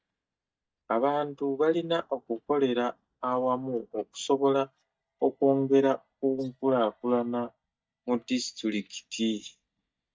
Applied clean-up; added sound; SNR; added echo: neural mask model DeepFilterNet 3.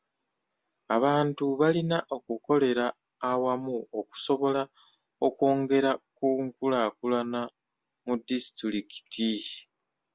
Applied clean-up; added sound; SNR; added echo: none; none; none; none.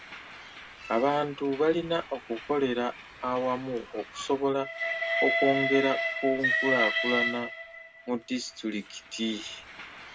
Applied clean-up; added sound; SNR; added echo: none; Train; 4 dB; reverberation time 0.2 s.